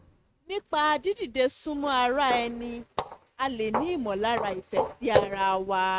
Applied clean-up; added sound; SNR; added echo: neural mask model RNNoise.